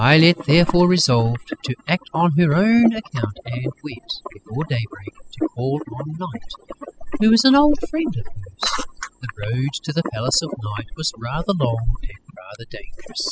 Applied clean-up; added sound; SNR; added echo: classical method spectral subtraction.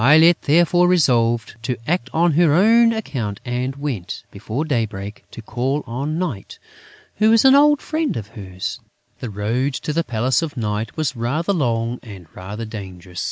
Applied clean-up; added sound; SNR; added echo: none; none; none; none.